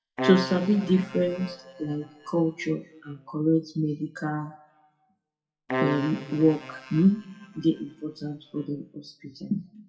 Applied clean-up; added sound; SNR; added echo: classical method WPE with log-MMSE.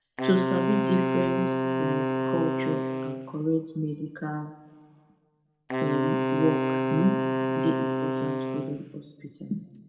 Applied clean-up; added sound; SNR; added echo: none; Wind instrument, woodwind instrument; -1 dB; reverberation time 1.4 s.